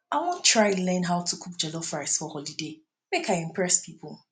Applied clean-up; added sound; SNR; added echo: none; none; none; none.